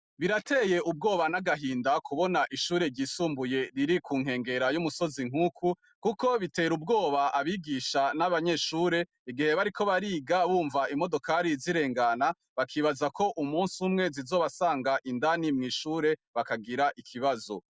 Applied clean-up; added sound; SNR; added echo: none; none; none; none.